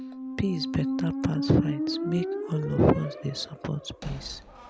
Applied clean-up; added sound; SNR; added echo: none; Squeak; 5 dB; none.